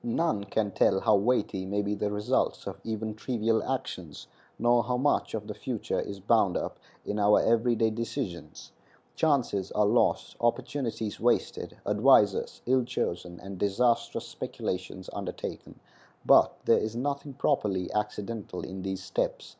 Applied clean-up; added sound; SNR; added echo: none; none; none; none.